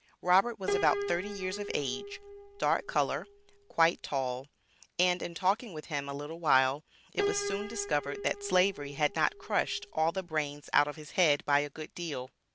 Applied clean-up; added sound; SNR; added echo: none; Piano; 8 dB; none.